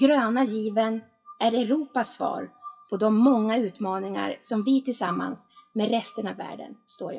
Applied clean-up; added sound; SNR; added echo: classical method WPE with log-MMSE.